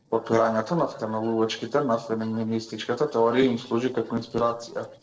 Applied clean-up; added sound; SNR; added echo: neural separator model SepFormer DNS4.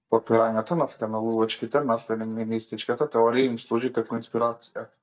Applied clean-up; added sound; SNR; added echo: neural mask model DeepFilterNet 3.